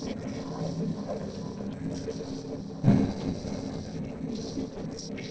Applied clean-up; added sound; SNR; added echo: neural separator model SepFormer DNS4.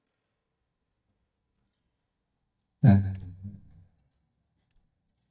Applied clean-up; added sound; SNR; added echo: neural mask model DeepFilterNet 3.